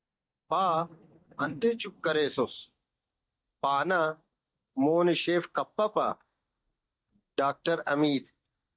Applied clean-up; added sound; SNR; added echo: neural mask model DeepFilterNet 3.